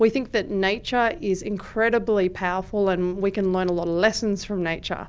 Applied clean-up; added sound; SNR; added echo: none; none; none; none.